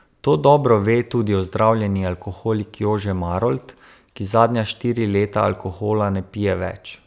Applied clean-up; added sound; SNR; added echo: none; none; none; none.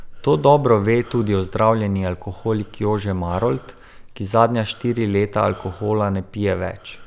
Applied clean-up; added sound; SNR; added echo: none; Breathing; 20 dB; none.